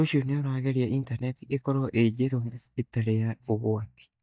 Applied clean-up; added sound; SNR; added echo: neural mask model DeepFilterNet 3.